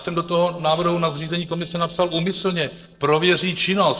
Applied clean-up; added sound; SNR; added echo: neural separator model SepFormer DNS4.